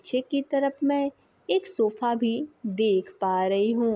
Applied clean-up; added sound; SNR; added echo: none; none; none; none.